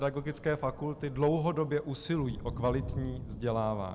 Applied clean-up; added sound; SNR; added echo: none; Thunder; 11 dB; none.